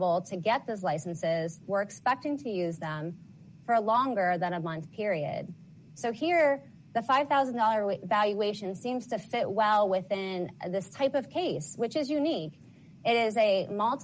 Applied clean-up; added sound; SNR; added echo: none; none; none; none.